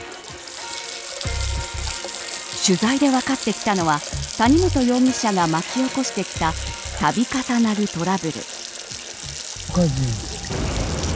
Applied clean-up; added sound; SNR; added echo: none; Water tap, faucet; 11 dB; none.